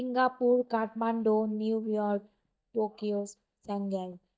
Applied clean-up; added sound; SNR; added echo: neural mask model DeepFilterNet 3.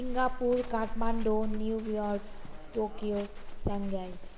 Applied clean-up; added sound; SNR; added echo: none; Livestock, farm animals, working animals; 1 dB; reverberation time 1.5 s.